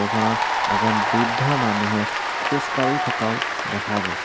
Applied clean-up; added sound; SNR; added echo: none; Applause / Cheering; -2 dB; none.